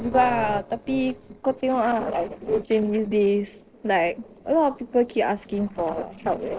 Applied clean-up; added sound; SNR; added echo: neural separator model SepFormer DNS4.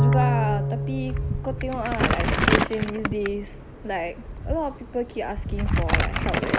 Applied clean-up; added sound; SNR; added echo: none; Crumpling, crinkling + Bowed string instrument; -1 dB; none.